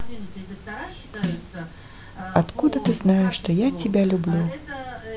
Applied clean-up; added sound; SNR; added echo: none; Snare drum; 9 dB; none.